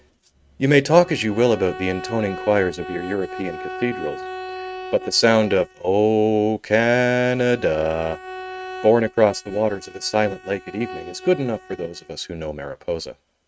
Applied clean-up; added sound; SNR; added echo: neural mask model RNNoise.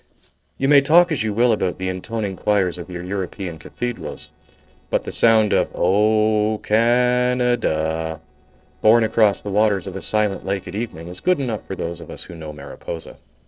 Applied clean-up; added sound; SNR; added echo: neural separator model SepFormer DNS4.